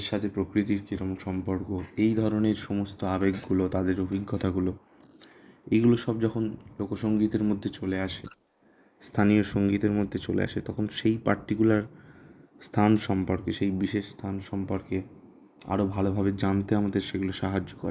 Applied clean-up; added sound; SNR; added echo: neural mask model Resemble Enhance denoiser.